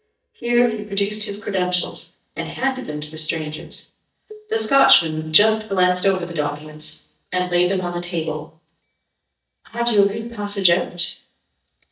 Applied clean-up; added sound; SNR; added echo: neural mask model DeepFilterNet 3.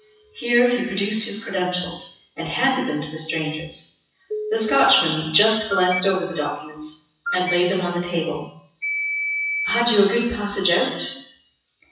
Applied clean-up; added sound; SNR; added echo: classical method WPE with log-MMSE.